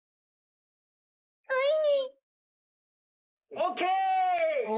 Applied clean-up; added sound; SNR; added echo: neural mask model Resemble Enhance denoiser.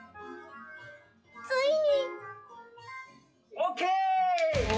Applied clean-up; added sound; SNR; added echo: classical method log-MMSE.